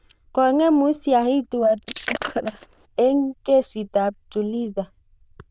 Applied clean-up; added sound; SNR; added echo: neural diffusion model UNIVERSE++.